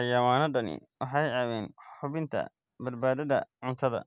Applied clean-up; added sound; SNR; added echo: none; none; none; none.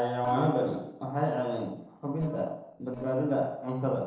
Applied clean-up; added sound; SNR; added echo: neural separator model SepFormer DNS4.